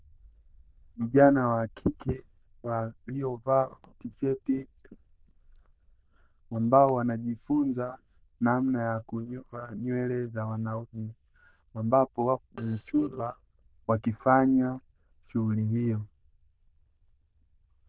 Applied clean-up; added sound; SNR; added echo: neural diffusion model UNIVERSE++.